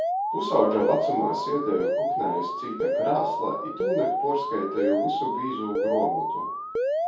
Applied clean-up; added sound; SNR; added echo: none; Alarm; -1 dB; reverberation time 0.6 s.